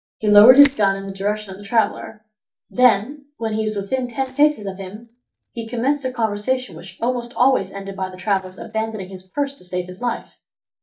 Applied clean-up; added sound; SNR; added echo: neural mask model DeepFilterNet 3.